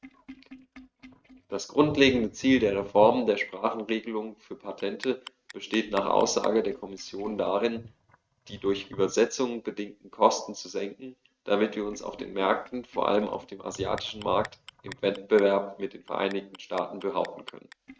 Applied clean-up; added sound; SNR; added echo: neural mask model RNNoise.